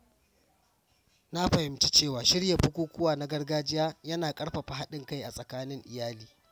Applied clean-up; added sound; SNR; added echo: none; none; none; none.